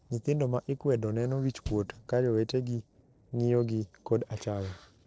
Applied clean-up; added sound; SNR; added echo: neural separator model SepFormer DNS4.